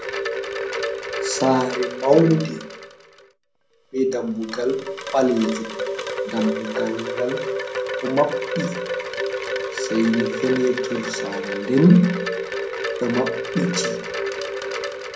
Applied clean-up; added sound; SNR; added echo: none; Wind chime; 5 dB; reverberation time 0.5 s.